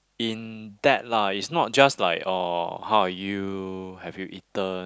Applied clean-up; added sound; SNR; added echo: none; none; none; none.